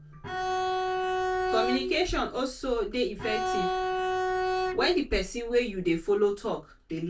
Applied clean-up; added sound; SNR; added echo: none; Bowed string instrument; -1 dB; reverberation time 0.2 s.